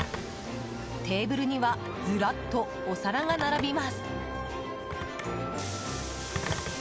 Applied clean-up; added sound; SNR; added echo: none; Telephone; 11 dB; none.